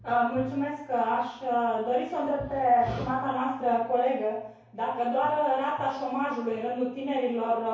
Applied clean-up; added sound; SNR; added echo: none; none; none; reverberation time 0.6 s.